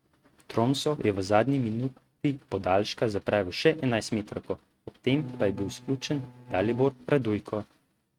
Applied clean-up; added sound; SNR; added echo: neural mask model RNNoise.